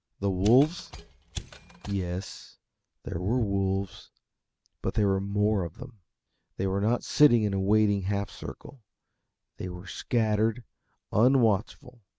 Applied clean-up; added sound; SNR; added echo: none; Mechanisms; 14 dB; none.